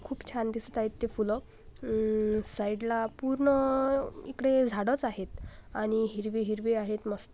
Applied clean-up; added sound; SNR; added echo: none; none; none; none.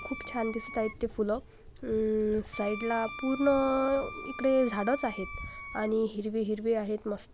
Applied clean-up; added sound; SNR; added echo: none; Wind instrument, woodwind instrument; 14 dB; none.